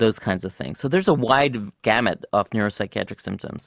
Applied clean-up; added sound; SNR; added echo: none; none; none; none.